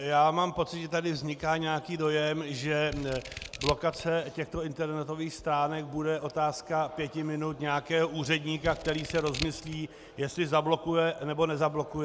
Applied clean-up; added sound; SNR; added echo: none; Scissors; 10 dB; none.